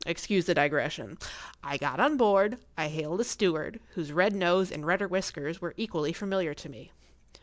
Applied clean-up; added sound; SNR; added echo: none; none; none; none.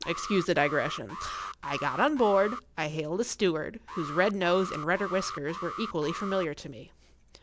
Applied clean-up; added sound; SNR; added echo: none; Alarm; 10 dB; none.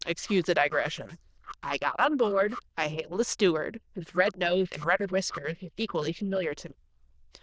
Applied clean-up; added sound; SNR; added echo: neural diffusion model UNIVERSE++.